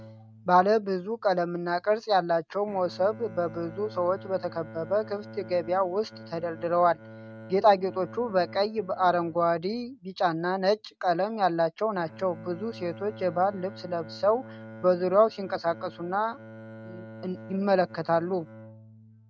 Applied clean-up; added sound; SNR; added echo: neural mask model RNNoise.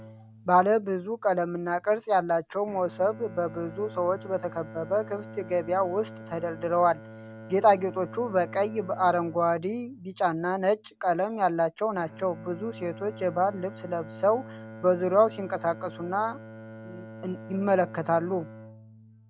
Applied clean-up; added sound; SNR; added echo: none; Bowed string instrument; 17 dB; none.